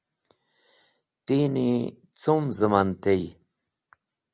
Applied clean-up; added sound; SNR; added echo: none; none; none; none.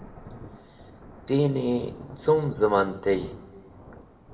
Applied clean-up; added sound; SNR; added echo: none; Thunder / Rain; 17 dB; reverberation time 1.2 s.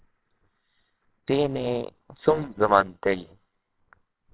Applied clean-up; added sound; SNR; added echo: neural separator model SepFormer WHAMR!.